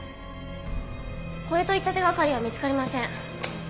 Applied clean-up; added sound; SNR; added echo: none; none; none; none.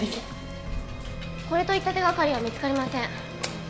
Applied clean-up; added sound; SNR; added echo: none; Dog; 12 dB; none.